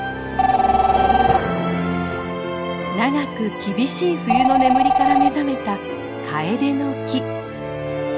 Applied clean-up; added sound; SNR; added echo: none; Telephone; 0 dB; none.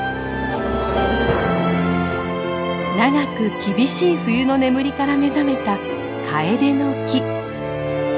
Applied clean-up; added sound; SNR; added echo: none; none; none; none.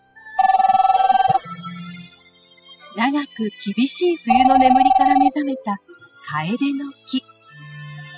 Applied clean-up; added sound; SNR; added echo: classical method spectral subtraction.